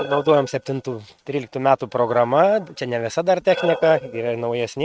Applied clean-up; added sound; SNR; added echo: neural mask model RNNoise.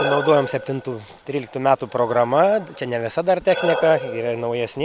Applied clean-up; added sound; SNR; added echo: none; Breathing; 10 dB; none.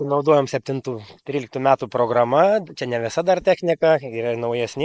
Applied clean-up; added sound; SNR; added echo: neural mask model Resemble Enhance denoiser.